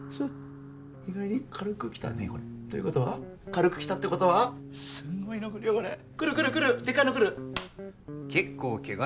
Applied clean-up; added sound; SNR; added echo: none; Guitar; 13 dB; none.